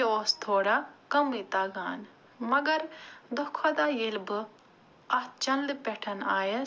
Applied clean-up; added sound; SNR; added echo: none; none; none; none.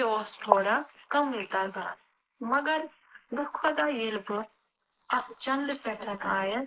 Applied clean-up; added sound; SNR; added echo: neural mask model Resemble Enhance denoiser.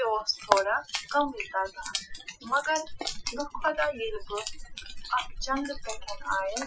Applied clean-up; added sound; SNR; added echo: classical method Wiener filter.